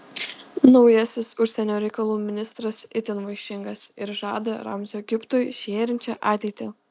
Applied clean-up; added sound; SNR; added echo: none; none; none; none.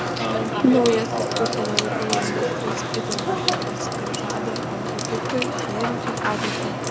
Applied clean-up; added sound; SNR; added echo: none; Sink (filling or washing) / Water tap, faucet / Water; -2 dB; none.